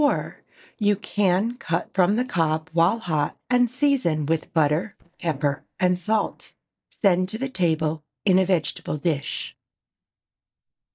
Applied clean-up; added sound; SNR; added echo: neural mask model DeepFilterNet 3.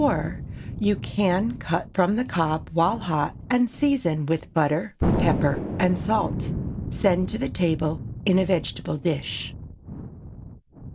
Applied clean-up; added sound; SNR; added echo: none; Thunder; 7 dB; none.